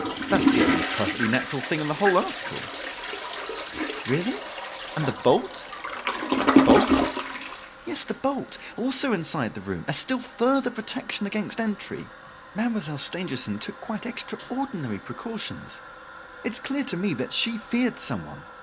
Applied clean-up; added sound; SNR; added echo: none; Toilet flush; 1 dB; none.